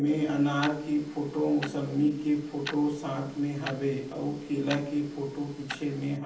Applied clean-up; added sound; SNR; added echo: none; Tick-tock; 15 dB; reverberation time 0.6 s.